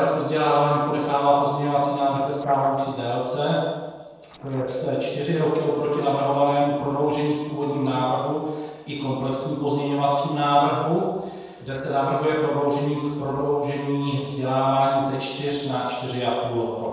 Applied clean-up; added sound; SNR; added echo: neural separator model SepFormer DNS4.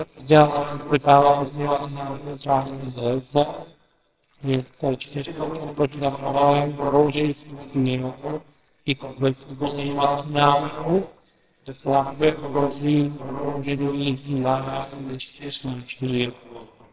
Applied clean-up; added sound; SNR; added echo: neural separator model SepFormer WHAMR!.